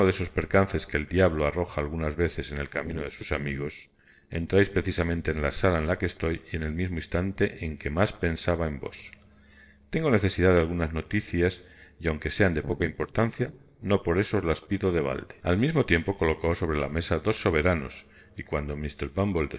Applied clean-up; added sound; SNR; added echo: neural separator model SepFormer DNS4.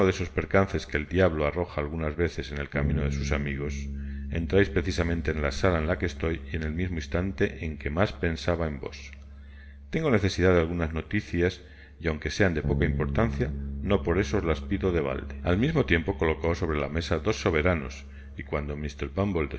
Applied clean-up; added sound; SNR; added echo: none; Bass guitar; 9 dB; reverberation time 1.3 s.